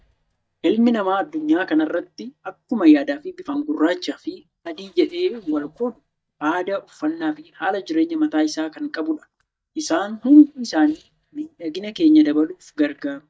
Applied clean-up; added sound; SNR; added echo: neural mask model DeepFilterNet 3.